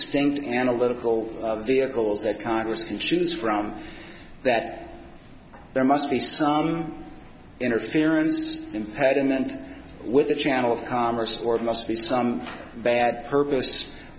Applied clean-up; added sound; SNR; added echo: none; none; none; none.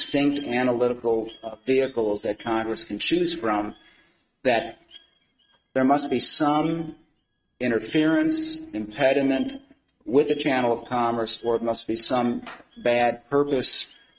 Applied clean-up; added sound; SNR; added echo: neural mask model RNNoise.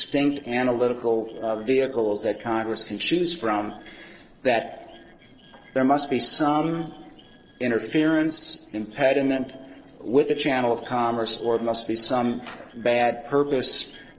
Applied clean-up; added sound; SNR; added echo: neural separator model SepFormer DNS4.